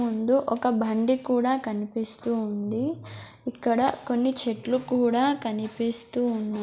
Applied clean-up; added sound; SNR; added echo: none; none; none; none.